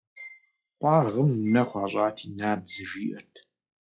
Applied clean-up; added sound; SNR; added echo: classical method log-MMSE.